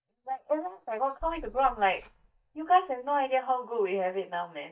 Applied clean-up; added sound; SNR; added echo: neural mask model DeepFilterNet 3.